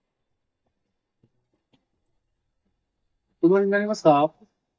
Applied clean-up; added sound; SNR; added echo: neural mask model DeepFilterNet 3.